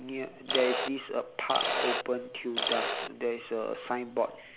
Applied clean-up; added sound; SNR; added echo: none; Mechanisms; 1 dB; none.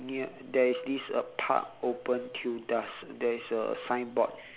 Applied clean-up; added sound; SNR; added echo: none; none; none; none.